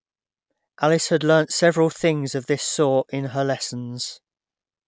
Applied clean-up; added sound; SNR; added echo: none; none; none; none.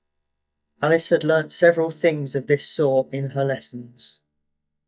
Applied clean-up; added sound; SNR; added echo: neural mask model DeepFilterNet 3.